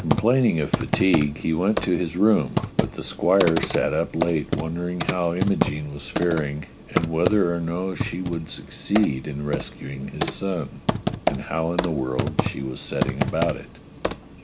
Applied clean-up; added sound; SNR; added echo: none; Computer keyboard; 3 dB; none.